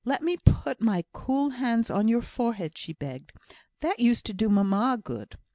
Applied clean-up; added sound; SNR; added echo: none; none; none; none.